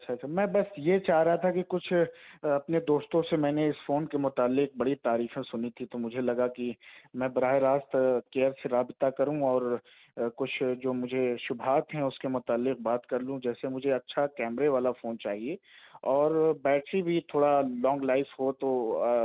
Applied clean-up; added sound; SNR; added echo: none; none; none; none.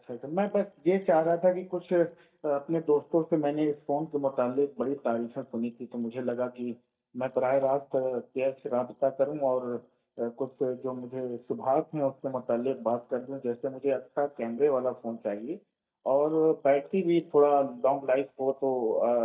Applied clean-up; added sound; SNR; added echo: neural mask model DeepFilterNet 3.